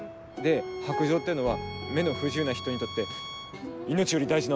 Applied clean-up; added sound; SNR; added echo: none; Bowed string instrument; 14 dB; none.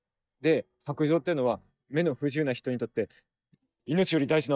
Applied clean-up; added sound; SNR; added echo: neural mask model DeepFilterNet 3.